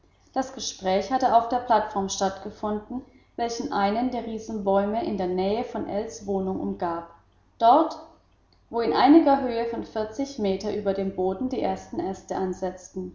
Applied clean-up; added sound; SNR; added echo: none; none; none; none.